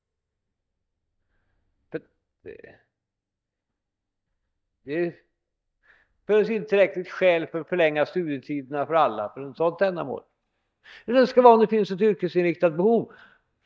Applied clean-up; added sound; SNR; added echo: neural mask model DeepFilterNet 3.